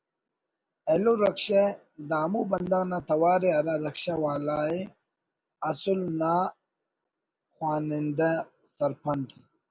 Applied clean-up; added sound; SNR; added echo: none; none; none; none.